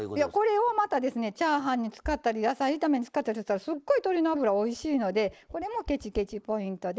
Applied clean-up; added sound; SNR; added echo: neural mask model Resemble Enhance denoiser.